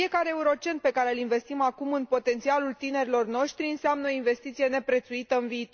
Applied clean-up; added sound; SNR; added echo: none; none; none; none.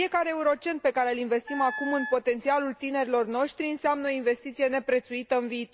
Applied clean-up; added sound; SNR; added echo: none; Wind instrument, woodwind instrument; 9 dB; none.